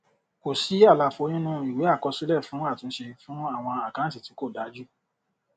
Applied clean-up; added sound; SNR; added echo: none; none; none; none.